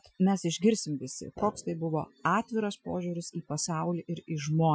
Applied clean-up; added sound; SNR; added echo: classical method Wiener filter.